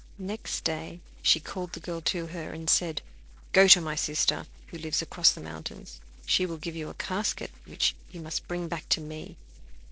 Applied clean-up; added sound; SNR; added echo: neural separator model SepFormer DNS4.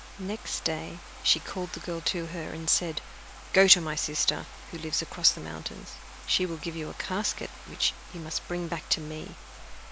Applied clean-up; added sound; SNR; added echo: none; Bathtub (filling or washing); 16 dB; none.